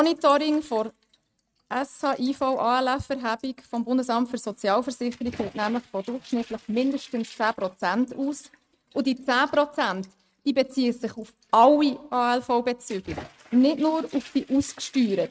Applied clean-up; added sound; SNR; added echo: neural mask model RNNoise.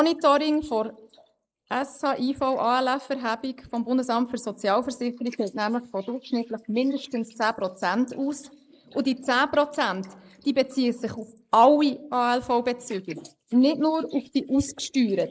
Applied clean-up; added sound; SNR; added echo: neural mask model Resemble Enhance denoiser.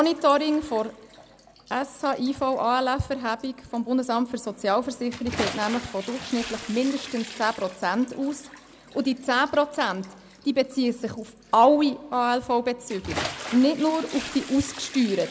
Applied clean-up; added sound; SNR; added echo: none; Bathtub (filling or washing) / Splash, splatter; 15 dB; none.